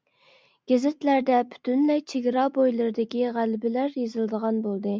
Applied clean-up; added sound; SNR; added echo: none; none; none; none.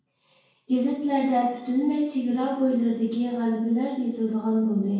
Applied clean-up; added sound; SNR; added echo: none; none; none; reverberation time 0.6 s.